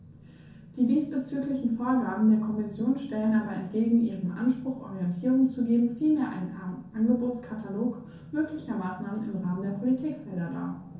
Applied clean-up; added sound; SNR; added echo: none; none; none; reverberation time 0.6 s.